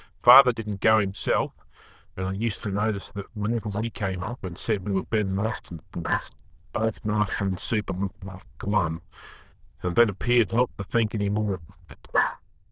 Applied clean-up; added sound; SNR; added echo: neural diffusion model UNIVERSE++.